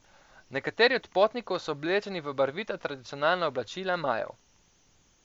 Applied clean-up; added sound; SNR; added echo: none; none; none; none.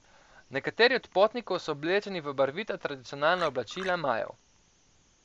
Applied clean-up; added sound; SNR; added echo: none; Marimba, xylophone; 13 dB; none.